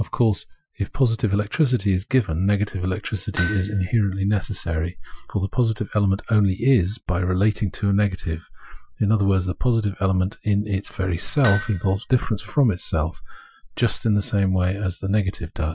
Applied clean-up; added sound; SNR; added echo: classical method Wiener filter.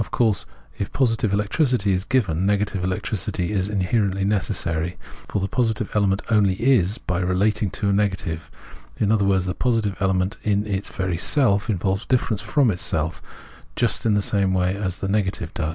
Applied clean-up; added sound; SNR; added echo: none; none; none; none.